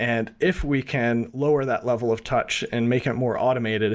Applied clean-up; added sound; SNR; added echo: none; none; none; none.